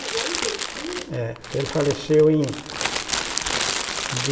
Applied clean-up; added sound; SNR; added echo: none; Crumpling, crinkling; 3 dB; reverberation time 1.7 s.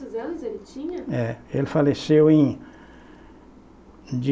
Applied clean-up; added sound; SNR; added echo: none; none; none; none.